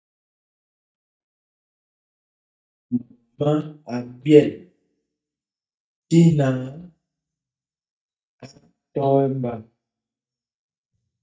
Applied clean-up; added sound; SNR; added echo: neural mask model DeepFilterNet 3.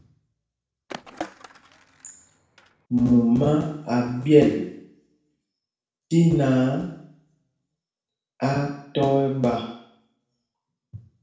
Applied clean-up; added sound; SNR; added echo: none; Skateboard; 17 dB; reverberation time 0.6 s.